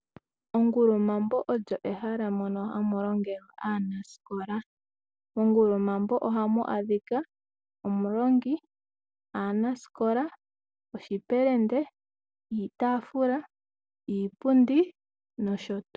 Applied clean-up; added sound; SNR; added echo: none; none; none; none.